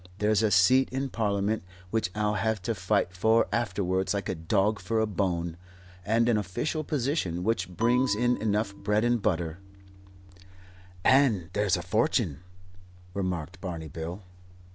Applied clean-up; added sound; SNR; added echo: none; Bell; 15 dB; none.